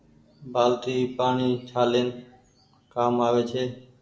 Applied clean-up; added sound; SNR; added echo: none; none; none; reverberation time 0.5 s.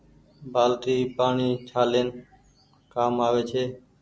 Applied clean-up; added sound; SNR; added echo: none; none; none; none.